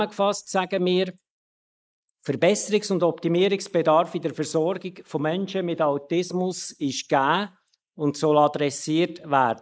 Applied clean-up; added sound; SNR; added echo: neural mask model Resemble Enhance denoiser.